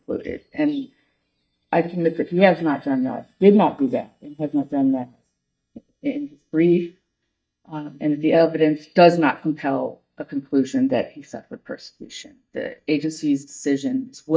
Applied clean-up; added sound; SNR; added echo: neural mask model DeepFilterNet 3.